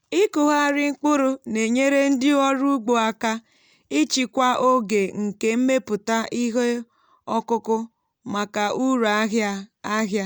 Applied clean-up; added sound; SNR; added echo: none; none; none; none.